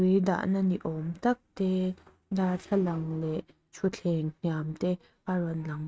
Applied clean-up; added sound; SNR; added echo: neural mask model RNNoise.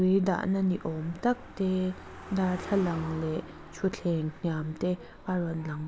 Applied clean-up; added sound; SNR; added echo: none; Car passing by; 16 dB; none.